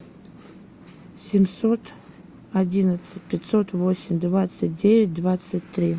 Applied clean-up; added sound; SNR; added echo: none; none; none; none.